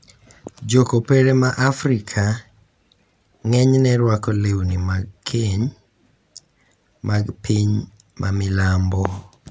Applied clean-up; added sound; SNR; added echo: none; none; none; none.